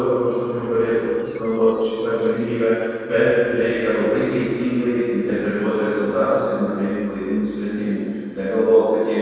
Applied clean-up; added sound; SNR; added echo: neural separator model SepFormer DNS4.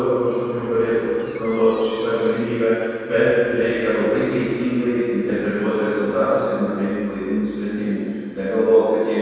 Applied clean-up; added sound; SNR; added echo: none; Door; 19 dB; reverberation time 2.1 s.